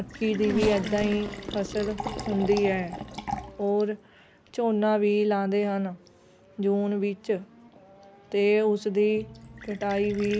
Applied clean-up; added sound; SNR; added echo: none; Fill (with liquid) + Race car, auto racing / Accelerating, revving, vroom; 11 dB; none.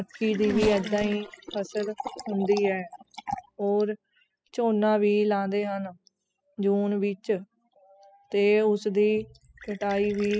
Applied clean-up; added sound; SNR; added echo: classical method spectral subtraction.